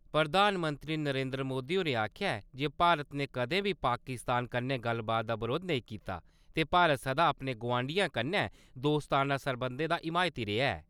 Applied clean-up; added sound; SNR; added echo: none; none; none; none.